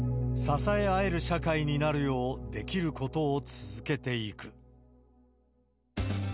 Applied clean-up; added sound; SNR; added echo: none; none; none; none.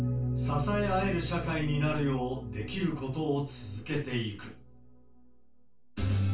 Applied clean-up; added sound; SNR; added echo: none; none; none; reverberation time 0.2 s.